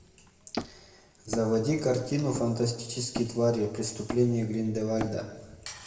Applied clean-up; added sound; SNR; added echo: none; Hammer; 13 dB; reverberation time 1.1 s.